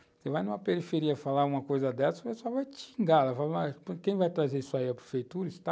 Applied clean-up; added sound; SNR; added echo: none; none; none; none.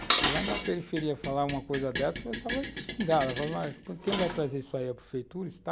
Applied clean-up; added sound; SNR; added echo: none; Dishes, pots, and pans; 2 dB; none.